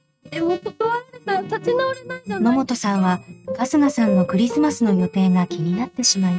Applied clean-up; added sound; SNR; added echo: neural mask model RNNoise.